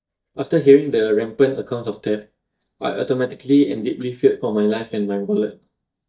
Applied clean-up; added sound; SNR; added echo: neural mask model DeepFilterNet 3.